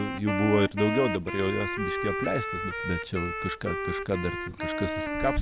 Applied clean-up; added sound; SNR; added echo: none; Wind instrument, woodwind instrument; 3 dB; none.